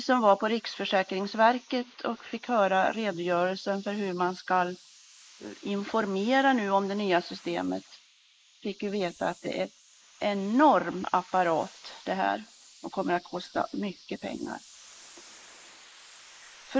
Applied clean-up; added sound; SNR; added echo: neural mask model Resemble Enhance denoiser.